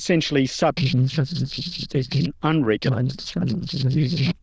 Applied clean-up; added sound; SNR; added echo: neural diffusion model UNIVERSE++.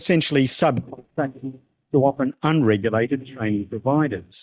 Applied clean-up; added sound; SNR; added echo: neural mask model DeepFilterNet 3.